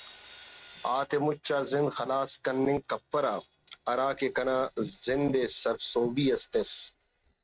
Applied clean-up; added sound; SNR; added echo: neural mask model RNNoise.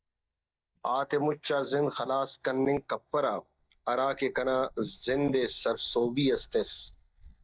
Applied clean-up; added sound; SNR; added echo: neural mask model DeepFilterNet 3.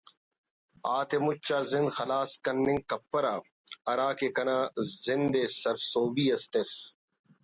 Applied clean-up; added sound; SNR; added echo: none; none; none; none.